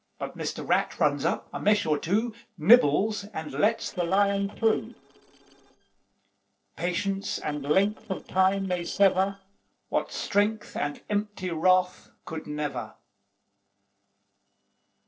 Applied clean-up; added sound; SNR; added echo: neural separator model SepFormer DNS4.